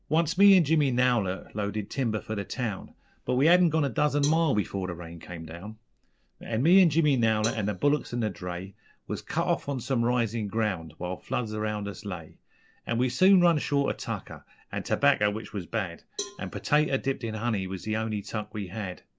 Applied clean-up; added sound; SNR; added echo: none; Cowbell; 18 dB; none.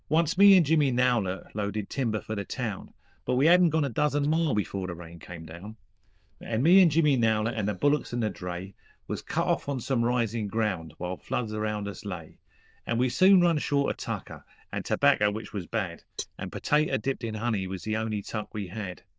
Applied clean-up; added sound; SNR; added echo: neural diffusion model UNIVERSE++.